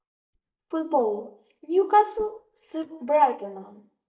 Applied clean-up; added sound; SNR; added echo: neural mask model DeepFilterNet 3.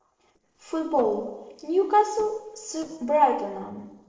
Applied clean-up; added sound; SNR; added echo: neural separator model SepFormer DNS4.